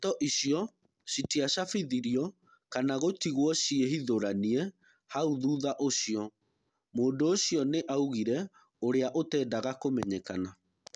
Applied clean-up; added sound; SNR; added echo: none; none; none; none.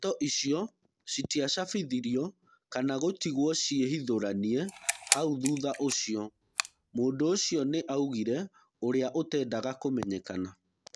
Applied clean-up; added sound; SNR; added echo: none; Camera; 5 dB; none.